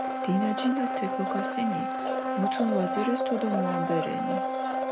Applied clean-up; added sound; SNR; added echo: none; Domestic sounds, home sounds; -1 dB; none.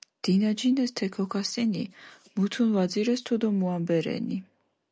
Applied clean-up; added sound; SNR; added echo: none; none; none; none.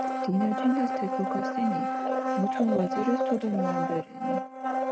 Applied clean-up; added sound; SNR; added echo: neural mask model RNNoise.